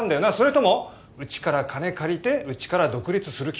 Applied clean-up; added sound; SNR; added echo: none; none; none; none.